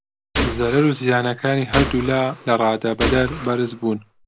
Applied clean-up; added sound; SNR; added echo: none; Gunshot, gunfire; 7 dB; none.